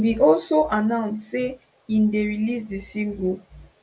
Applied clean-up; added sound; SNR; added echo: none; none; none; none.